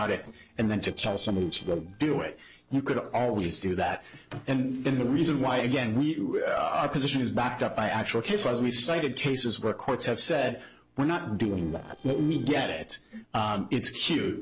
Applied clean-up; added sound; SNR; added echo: neural separator model SepFormer DNS4.